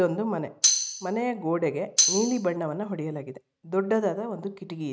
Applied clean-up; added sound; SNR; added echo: neural mask model RNNoise.